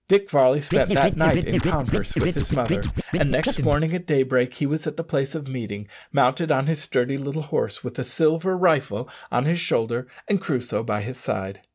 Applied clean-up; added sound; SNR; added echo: none; Scratching (performance technique); 0 dB; none.